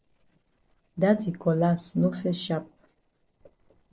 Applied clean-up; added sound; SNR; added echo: neural separator model SepFormer DNS4.